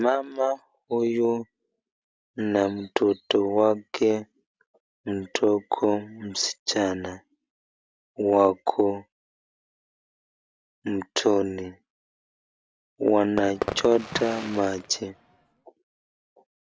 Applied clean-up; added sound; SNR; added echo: none; Fireworks; 9 dB; none.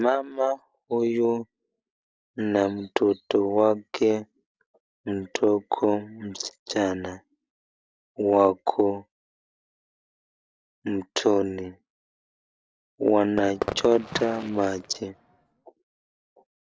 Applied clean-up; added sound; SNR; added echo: neural separator model SepFormer DNS4.